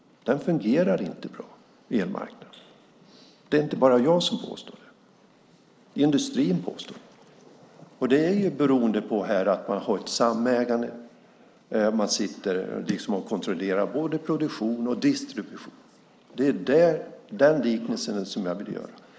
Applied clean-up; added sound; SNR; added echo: neural mask model Resemble Enhance denoiser.